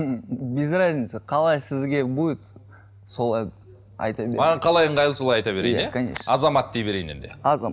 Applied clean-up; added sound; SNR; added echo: none; none; none; none.